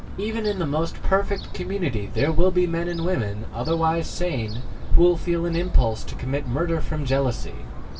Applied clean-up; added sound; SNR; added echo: none; Gull, seagull / Fowl; 9 dB; reverberation time 0.1 s.